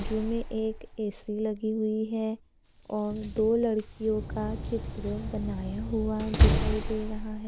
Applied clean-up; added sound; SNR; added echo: none; Slam; 1 dB; none.